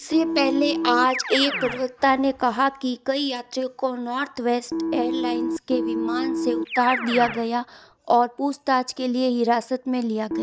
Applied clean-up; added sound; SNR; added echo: none; Keyboard (musical); 6 dB; none.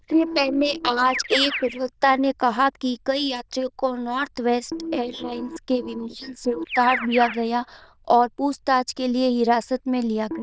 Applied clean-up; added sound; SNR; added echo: neural diffusion model UNIVERSE++.